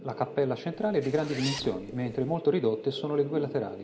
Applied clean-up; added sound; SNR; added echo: none; Zipper (clothing); 13 dB; none.